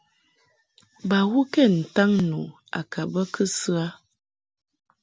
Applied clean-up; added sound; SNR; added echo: none; none; none; none.